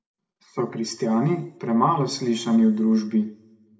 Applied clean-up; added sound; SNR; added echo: none; none; none; reverberation time 0.6 s.